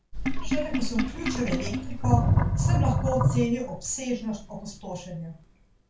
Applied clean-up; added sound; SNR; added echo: none; Sink (filling or washing); -5 dB; reverberation time 0.3 s.